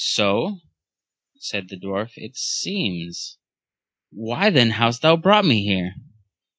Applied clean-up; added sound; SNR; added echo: neural mask model Resemble Enhance denoiser.